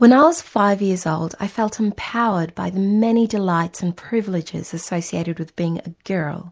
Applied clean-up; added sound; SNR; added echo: none; none; none; none.